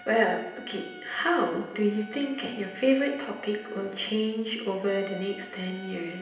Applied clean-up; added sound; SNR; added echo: none; Trumpet; 19 dB; reverberation time 0.8 s.